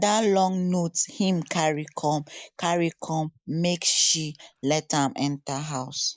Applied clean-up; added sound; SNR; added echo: neural mask model Resemble Enhance denoiser.